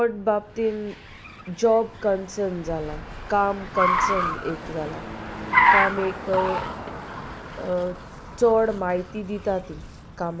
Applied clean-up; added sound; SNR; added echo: none; Car; 2 dB; none.